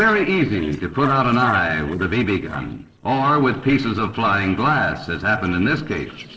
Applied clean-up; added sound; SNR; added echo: neural separator model SepFormer DNS4.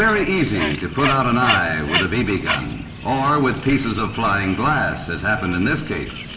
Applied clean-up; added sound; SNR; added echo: none; Bird; 9 dB; reverberation time 1.1 s.